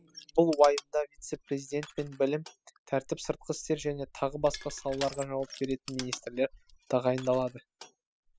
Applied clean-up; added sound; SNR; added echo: classical method spectral subtraction.